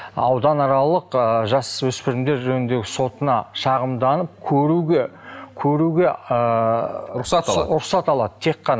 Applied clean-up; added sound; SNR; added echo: none; none; none; none.